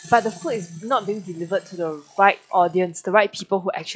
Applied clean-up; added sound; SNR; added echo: classical method log-MMSE.